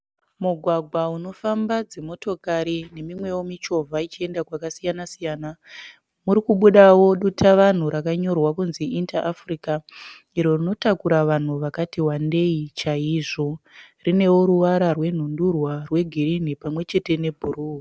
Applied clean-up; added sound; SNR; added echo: none; none; none; none.